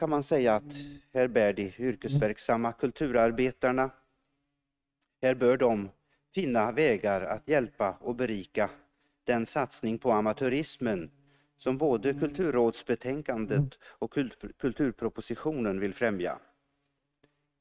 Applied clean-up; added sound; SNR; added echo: neural mask model RNNoise.